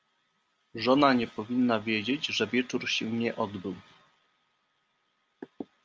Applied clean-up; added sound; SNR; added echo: none; none; none; none.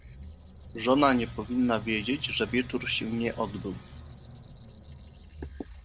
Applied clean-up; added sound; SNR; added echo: none; Squeak; 14 dB; none.